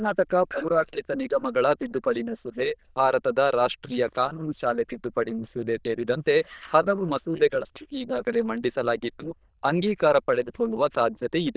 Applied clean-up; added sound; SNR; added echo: neural diffusion model UNIVERSE++.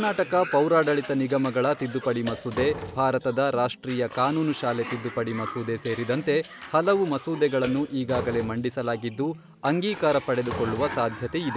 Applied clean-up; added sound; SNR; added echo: none; Slam + Cough; 13 dB; none.